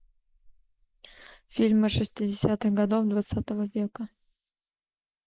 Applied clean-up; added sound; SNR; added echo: neural mask model Resemble Enhance denoiser.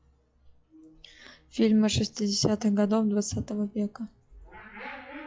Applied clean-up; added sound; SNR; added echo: classical method log-MMSE.